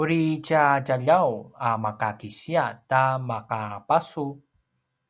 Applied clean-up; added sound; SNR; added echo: none; none; none; none.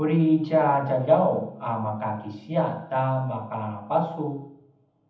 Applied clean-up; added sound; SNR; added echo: none; none; none; reverberation time 0.8 s.